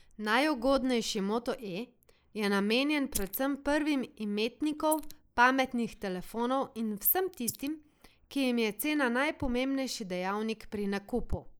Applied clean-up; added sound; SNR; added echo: neural mask model Resemble Enhance denoiser.